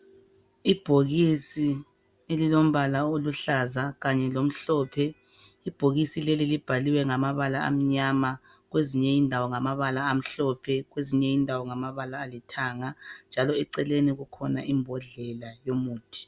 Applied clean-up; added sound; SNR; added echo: none; none; none; none.